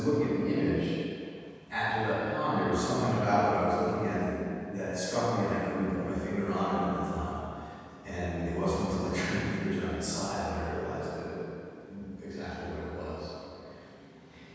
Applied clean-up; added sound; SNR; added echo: none; none; none; reverberation time 2.1 s.